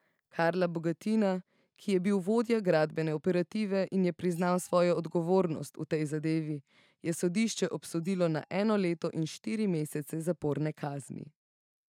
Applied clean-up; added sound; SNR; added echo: neural mask model DeepFilterNet 3.